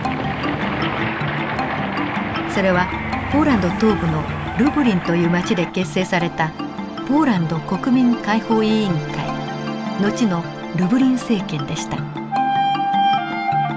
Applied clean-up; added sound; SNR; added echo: none; Train; 19 dB; none.